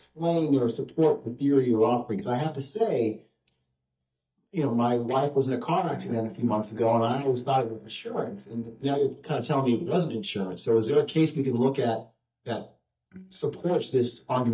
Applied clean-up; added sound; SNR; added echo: neural mask model DeepFilterNet 3.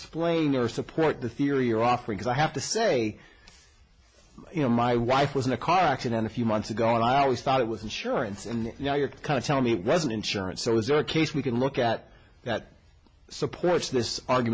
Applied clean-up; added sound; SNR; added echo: none; none; none; none.